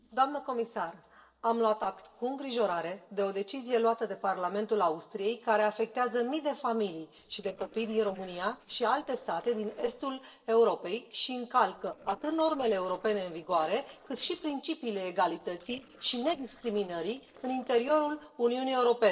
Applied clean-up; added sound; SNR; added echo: neural separator model SepFormer DNS4.